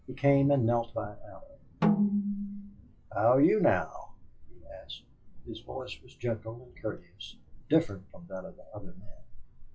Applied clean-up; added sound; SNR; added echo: classical method log-MMSE.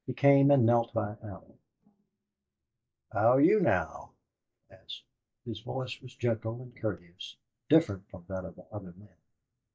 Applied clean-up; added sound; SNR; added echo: neural mask model DeepFilterNet 3.